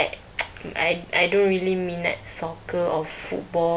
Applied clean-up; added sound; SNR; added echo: none; none; none; none.